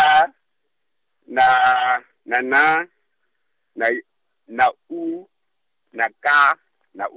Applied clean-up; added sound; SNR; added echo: none; none; none; none.